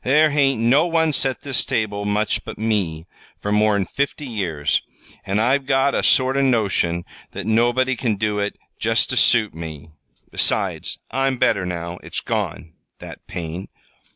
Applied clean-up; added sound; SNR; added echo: none; none; none; none.